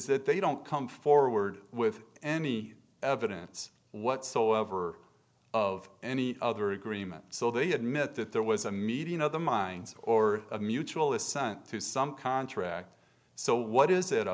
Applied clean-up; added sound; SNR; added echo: none; none; none; none.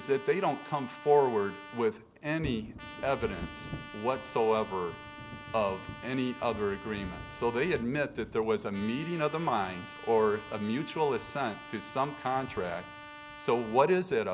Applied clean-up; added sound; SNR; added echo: none; Trumpet + Thunder; 14 dB; none.